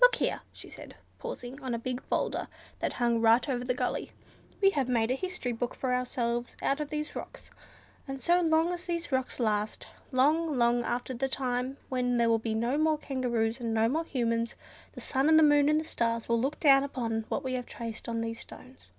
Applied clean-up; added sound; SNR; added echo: none; none; none; none.